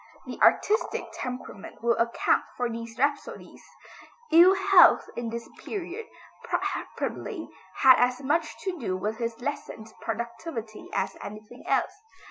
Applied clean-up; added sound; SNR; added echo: none; none; none; none.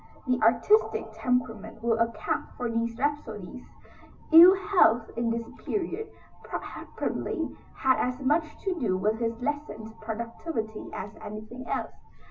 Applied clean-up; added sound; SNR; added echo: none; Thunder; 20 dB; reverberation time 0.4 s.